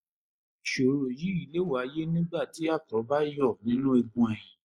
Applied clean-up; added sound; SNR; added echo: neural mask model Resemble Enhance denoiser.